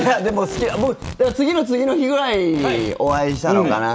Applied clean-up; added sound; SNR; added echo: none; Packing tape, duct tape; 15 dB; none.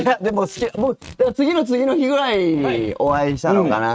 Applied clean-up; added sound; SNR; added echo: neural mask model RNNoise.